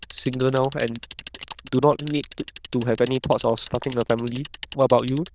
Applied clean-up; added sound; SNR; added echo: neural diffusion model UNIVERSE++.